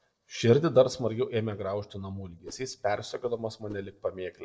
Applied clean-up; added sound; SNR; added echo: neural separator model SepFormer DNS4.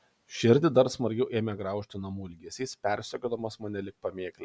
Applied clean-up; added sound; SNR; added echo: none; none; none; none.